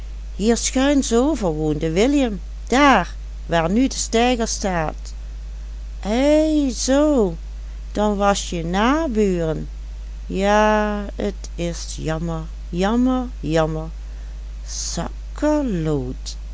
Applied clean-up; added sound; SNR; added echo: none; none; none; none.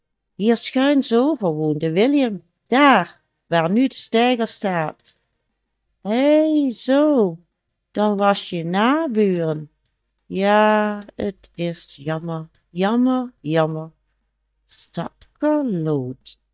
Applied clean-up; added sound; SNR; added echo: neural mask model DeepFilterNet 3.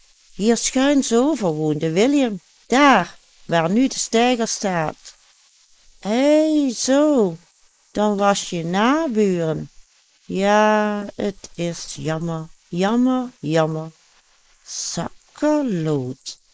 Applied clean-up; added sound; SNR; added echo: neural mask model Resemble Enhance denoiser.